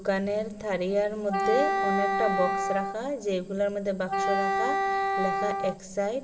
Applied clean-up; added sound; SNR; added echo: none; Wind instrument, woodwind instrument; -1 dB; reverberation time 1.7 s.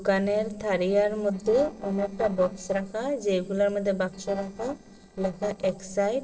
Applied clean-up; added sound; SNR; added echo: neural separator model SepFormer DNS4.